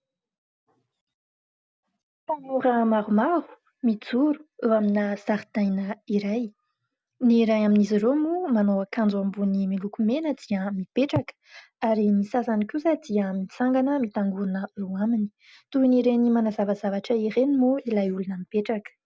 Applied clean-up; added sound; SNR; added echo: none; none; none; none.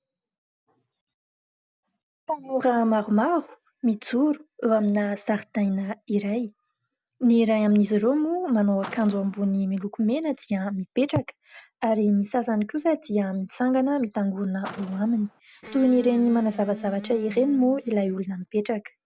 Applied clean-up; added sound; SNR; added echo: none; Electric guitar + Car; 17 dB; none.